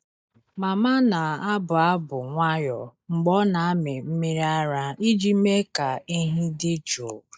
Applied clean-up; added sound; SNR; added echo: neural mask model DeepFilterNet 3.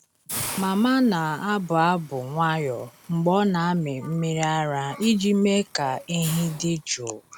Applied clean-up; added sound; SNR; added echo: none; Hiss; 17 dB; none.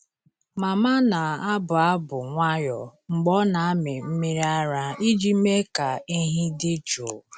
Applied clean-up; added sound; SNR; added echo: none; none; none; none.